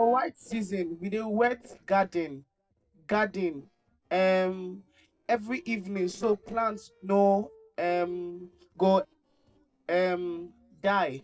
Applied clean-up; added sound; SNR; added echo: neural separator model SepFormer DNS4.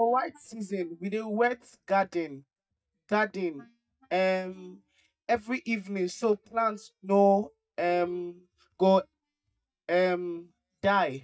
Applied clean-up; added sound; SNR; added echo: neural mask model DeepFilterNet 3.